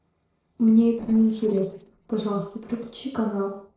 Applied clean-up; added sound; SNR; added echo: neural separator model SepFormer DNS4.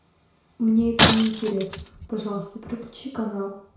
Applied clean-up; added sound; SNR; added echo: none; Shatter; -1 dB; reverberation time 0.6 s.